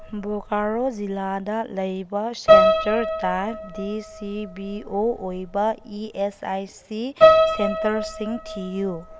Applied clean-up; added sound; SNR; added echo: none; Piano; -4 dB; none.